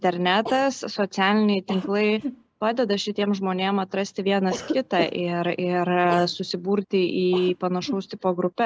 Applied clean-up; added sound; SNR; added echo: none; Cough; 14 dB; none.